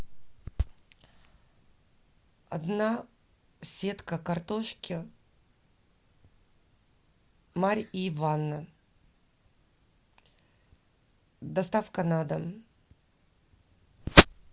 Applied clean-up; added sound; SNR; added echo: none; none; none; none.